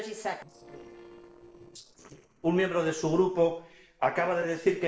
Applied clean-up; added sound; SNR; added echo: neural separator model SepFormer DNS4.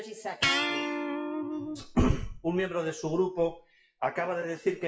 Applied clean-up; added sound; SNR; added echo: classical method WPE with log-MMSE.